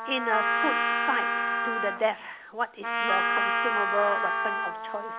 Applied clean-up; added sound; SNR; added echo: none; Trumpet + Wind instrument, woodwind instrument; -4 dB; none.